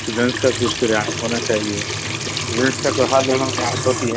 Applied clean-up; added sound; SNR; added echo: none; Trickle, dribble / Sink (filling or washing) / Water tap, faucet; 3 dB; none.